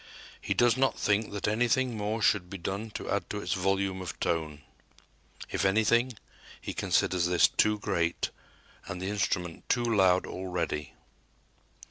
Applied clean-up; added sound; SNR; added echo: none; none; none; none.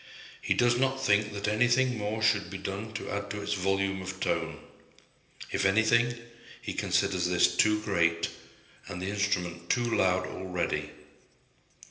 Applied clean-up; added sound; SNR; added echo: none; none; none; reverberation time 1.4 s.